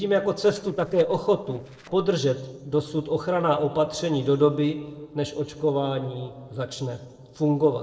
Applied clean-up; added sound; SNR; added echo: neural separator model SepFormer DNS4.